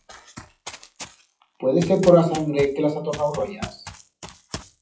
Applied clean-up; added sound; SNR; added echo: classical method WPE with log-MMSE.